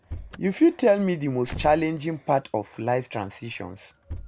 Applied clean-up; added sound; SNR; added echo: none; Slam / Car; 16 dB; none.